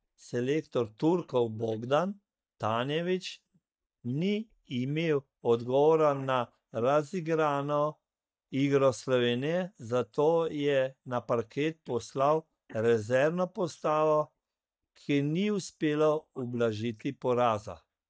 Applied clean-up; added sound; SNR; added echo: neural mask model DeepFilterNet 3.